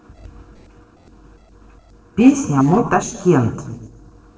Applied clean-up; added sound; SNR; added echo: neural separator model SepFormer DNS4.